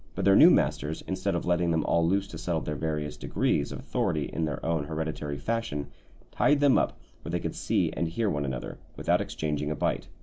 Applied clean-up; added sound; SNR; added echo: none; none; none; none.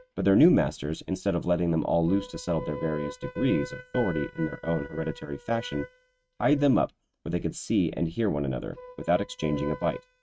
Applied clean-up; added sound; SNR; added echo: neural mask model RNNoise.